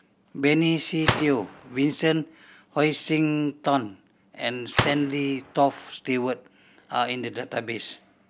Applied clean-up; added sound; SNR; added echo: none; Gunshot, gunfire; 9 dB; none.